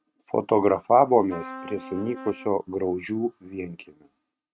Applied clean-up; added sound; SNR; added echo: neural mask model RNNoise.